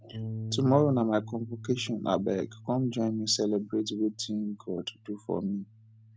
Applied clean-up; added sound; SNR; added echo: none; Bass guitar; 13 dB; none.